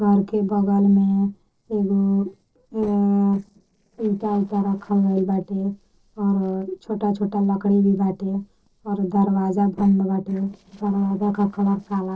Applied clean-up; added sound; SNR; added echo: neural separator model SepFormer DNS4.